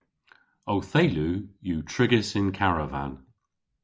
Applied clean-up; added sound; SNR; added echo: none; none; none; none.